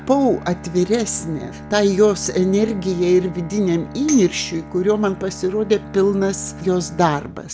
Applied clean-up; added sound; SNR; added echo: none; Bowed string instrument + Tambourine; 15 dB; none.